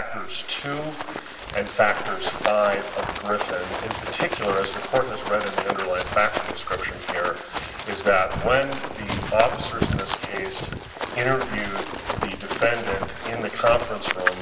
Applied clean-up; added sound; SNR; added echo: none; Run; 4 dB; reverberation time 1.8 s.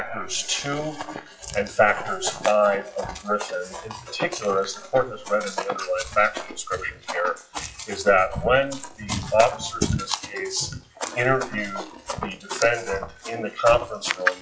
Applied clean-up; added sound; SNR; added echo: classical method WPE with log-MMSE.